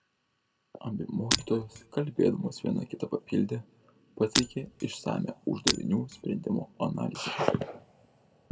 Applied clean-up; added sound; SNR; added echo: none; Shatter; 3 dB; reverberation time 0.8 s.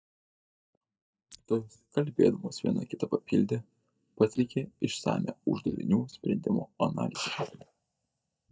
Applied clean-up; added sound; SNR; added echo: neural mask model DeepFilterNet 3.